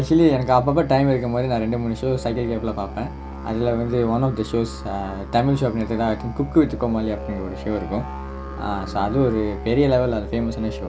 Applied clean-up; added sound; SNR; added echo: none; Musical instrument; 11 dB; none.